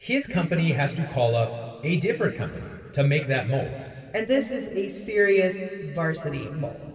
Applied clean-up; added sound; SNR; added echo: none; none; none; reverberation time 2.7 s.